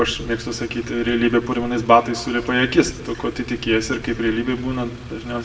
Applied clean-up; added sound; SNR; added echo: none; Motor vehicle (road); 15 dB; reverberation time 1.2 s.